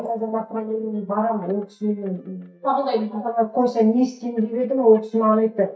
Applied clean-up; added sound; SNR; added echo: neural mask model DeepFilterNet 3.